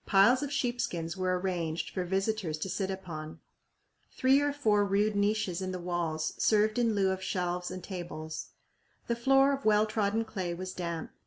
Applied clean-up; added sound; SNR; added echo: none; none; none; none.